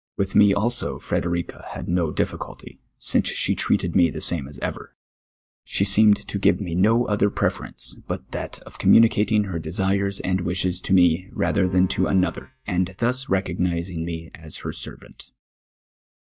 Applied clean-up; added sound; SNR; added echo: neural mask model DeepFilterNet 3.